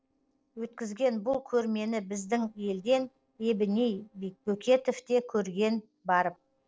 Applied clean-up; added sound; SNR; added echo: neural separator model SepFormer DNS4.